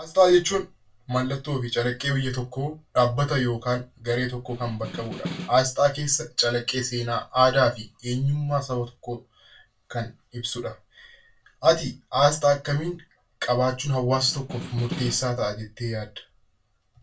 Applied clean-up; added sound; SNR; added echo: none; Snare drum; 11 dB; reverberation time 0.2 s.